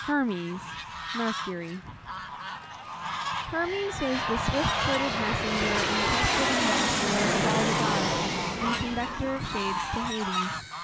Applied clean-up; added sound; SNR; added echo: none; Fowl + Aircraft; -3 dB; none.